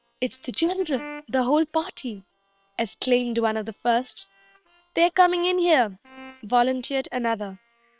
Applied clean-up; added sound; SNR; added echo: neural separator model SepFormer WHAM!.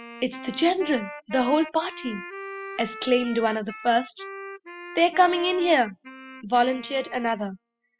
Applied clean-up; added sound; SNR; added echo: classical method spectral subtraction.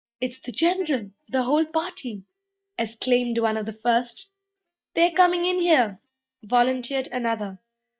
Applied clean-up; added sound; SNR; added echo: neural mask model DeepFilterNet 3.